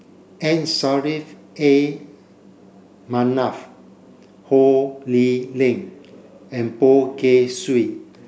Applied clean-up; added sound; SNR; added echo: none; none; none; none.